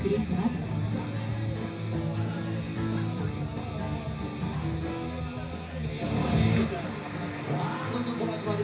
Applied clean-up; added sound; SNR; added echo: none; Acoustic guitar; 5 dB; reverberation time 0.4 s.